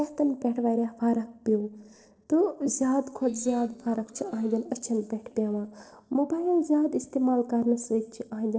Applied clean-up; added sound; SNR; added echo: neural separator model SepFormer DNS4.